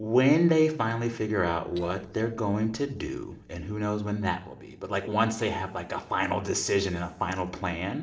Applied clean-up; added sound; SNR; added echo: neural separator model SepFormer DNS4.